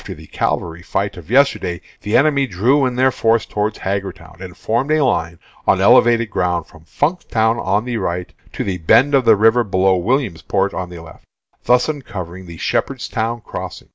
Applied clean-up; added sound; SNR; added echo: none; none; none; none.